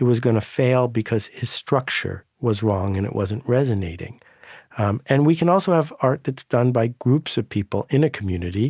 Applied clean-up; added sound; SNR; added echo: none; none; none; none.